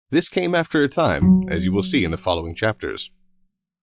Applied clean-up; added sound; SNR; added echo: classical method log-MMSE.